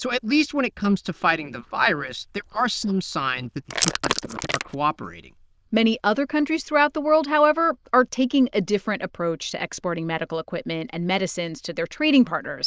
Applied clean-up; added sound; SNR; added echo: neural diffusion model UNIVERSE++.